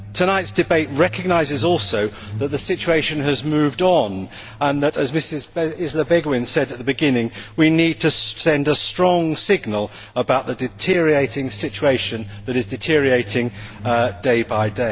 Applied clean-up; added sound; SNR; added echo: none; Truck; 17 dB; none.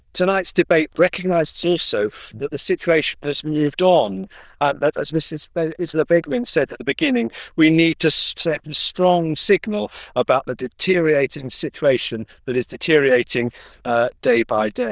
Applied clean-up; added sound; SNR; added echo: neural diffusion model UNIVERSE++.